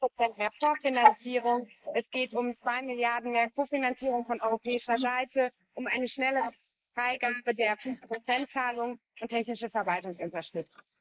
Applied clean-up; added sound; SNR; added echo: neural mask model Resemble Enhance denoiser.